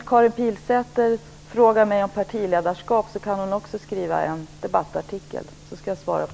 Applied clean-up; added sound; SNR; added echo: none; none; none; none.